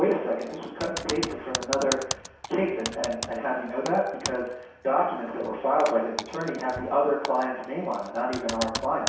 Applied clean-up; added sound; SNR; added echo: none; Typing; 10 dB; reverberation time 0.7 s.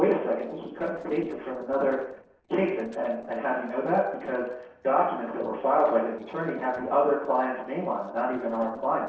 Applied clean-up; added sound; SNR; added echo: neural separator model SepFormer DNS4.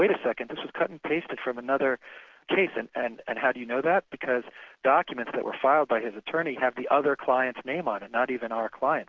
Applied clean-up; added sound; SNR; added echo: none; none; none; none.